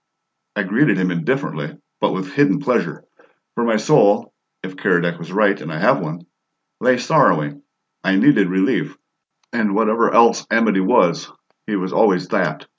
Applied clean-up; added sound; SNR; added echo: none; none; none; none.